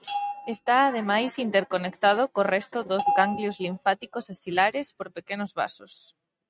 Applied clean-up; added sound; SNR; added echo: neural mask model RNNoise.